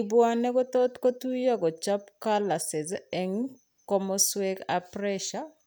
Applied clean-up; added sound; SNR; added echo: none; none; none; none.